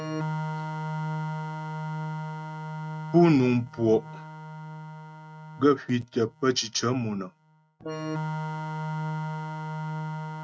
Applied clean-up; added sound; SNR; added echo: neural mask model RNNoise.